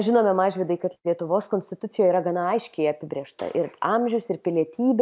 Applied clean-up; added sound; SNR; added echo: none; none; none; none.